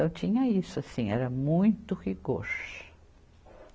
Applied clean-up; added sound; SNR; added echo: none; none; none; none.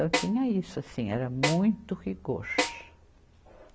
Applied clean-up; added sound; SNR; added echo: none; Snare drum; 4 dB; none.